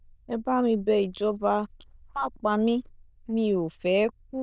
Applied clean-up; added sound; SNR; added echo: neural diffusion model UNIVERSE++.